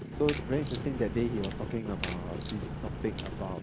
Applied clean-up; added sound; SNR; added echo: none; Motorcycle + Crack; 1 dB; none.